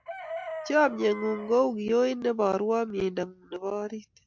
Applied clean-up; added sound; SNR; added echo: none; Chicken, rooster; 16 dB; none.